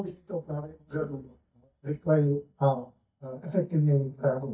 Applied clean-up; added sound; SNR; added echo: neural mask model DeepFilterNet 3.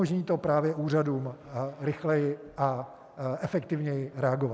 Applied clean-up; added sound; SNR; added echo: none; none; none; none.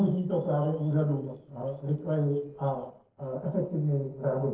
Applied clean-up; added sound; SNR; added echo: neural separator model SepFormer DNS4.